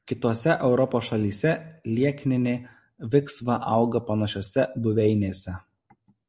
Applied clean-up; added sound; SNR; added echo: none; none; none; none.